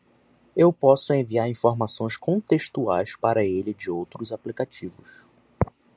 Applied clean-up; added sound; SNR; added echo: none; none; none; none.